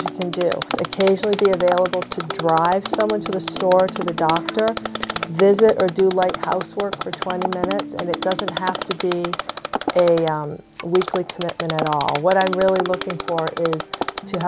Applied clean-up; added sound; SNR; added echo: none; Mechanisms; 8 dB; none.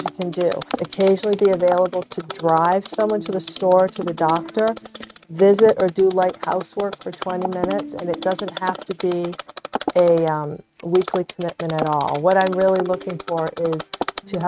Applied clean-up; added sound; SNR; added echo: neural mask model RNNoise.